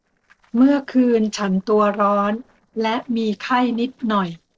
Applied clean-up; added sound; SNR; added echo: neural separator model SepFormer DNS4.